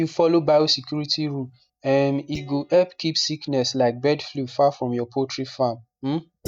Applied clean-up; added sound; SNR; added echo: neural mask model DeepFilterNet 3.